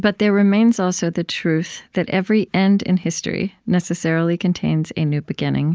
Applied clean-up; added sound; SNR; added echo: none; none; none; none.